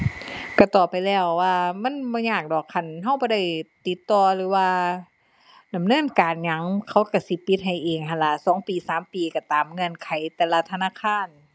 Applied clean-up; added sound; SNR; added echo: none; none; none; none.